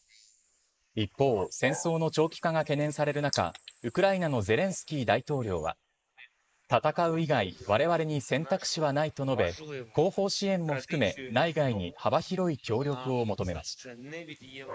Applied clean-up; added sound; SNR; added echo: neural mask model Resemble Enhance denoiser.